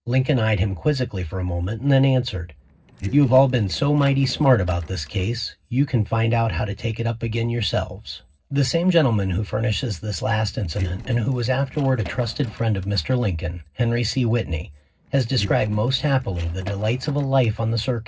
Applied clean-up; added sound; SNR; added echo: neural separator model SepFormer DNS4.